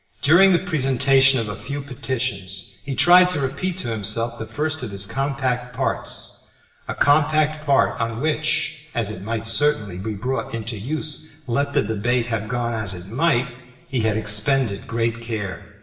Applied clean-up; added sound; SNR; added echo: none; none; none; reverberation time 1.0 s.